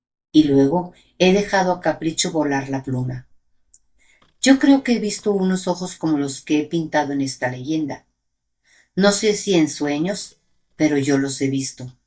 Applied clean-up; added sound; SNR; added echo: neural mask model DeepFilterNet 3.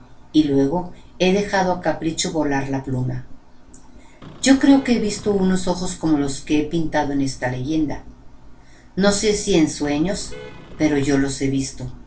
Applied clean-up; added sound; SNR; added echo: none; Vehicle horn, car horn, honking; 19 dB; reverberation time 0.2 s.